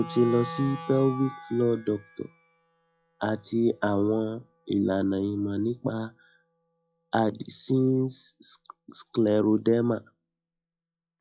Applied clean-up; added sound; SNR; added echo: classical method log-MMSE.